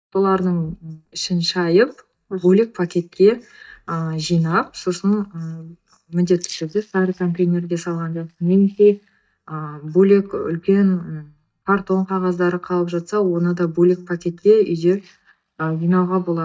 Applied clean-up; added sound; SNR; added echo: neural mask model DeepFilterNet 3.